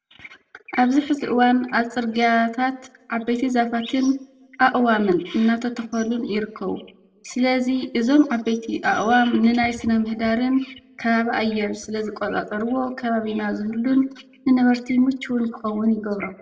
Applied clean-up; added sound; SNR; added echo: none; none; none; reverberation time 0.5 s.